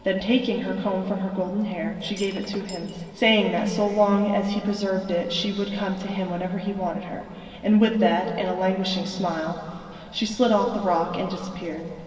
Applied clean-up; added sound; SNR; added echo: none; Shatter; 19 dB; reverberation time 2.5 s.